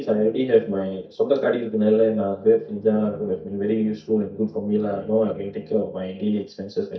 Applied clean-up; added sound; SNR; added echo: neural mask model DeepFilterNet 3.